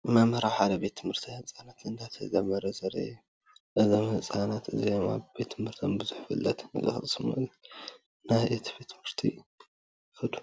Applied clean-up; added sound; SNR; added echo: none; none; none; none.